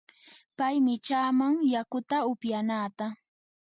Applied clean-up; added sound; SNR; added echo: none; none; none; none.